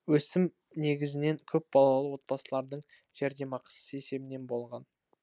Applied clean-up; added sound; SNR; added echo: neural mask model Resemble Enhance denoiser.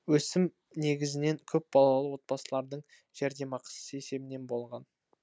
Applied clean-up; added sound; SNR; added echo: none; none; none; none.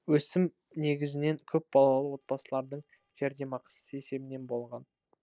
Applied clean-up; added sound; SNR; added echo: neural separator model SepFormer DNS4.